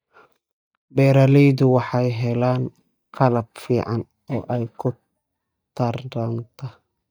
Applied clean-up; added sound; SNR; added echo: neural mask model DeepFilterNet 3.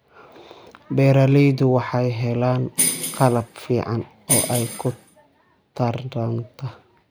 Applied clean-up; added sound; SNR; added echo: none; Bell; 4 dB; none.